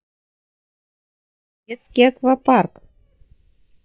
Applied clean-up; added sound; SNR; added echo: neural mask model DeepFilterNet 3.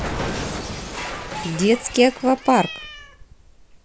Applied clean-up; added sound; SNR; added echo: none; Cat; 8 dB; none.